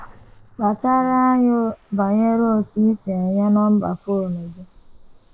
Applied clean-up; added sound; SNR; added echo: neural mask model Resemble Enhance denoiser.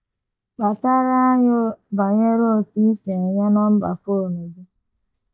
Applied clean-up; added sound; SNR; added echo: neural mask model DeepFilterNet 3.